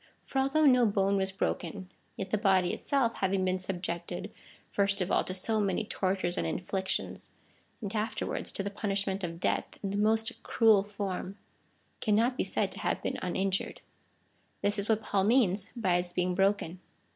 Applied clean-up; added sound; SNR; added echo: none; none; none; none.